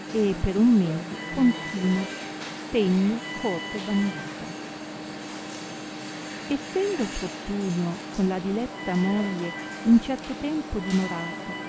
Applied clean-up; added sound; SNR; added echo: none; Alarm; 9 dB; none.